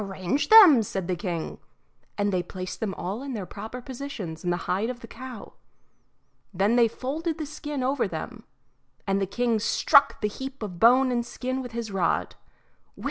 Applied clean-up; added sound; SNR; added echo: none; none; none; none.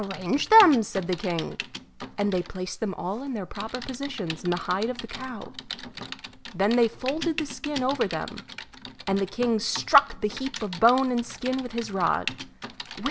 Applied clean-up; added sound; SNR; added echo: none; Typing; 13 dB; none.